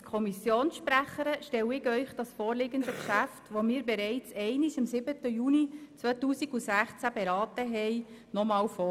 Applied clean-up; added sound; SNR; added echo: none; Cough; 13 dB; none.